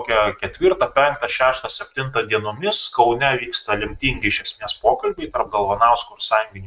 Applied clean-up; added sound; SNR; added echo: neural mask model RNNoise.